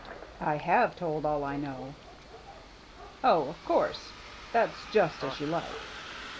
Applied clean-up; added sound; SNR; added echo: none; Gunshot, gunfire + Bus; 14 dB; none.